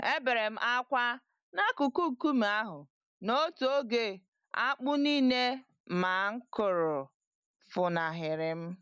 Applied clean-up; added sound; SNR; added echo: none; none; none; none.